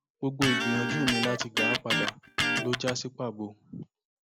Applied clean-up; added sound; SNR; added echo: none; Electric guitar; -3 dB; none.